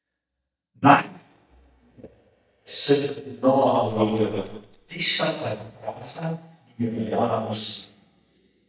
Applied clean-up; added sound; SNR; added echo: neural mask model DeepFilterNet 3.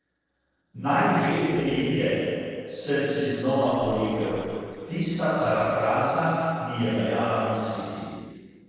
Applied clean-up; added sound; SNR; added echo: neural separator model SepFormer DNS4.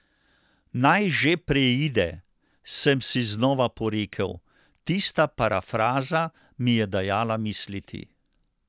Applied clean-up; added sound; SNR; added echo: none; none; none; none.